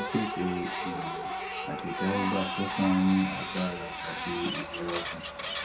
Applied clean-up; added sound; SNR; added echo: none; Printer; 3 dB; reverberation time 0.2 s.